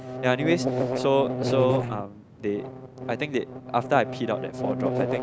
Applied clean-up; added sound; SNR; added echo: none; Buzz; 3 dB; none.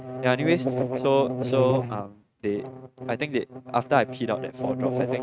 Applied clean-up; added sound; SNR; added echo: neural mask model RNNoise.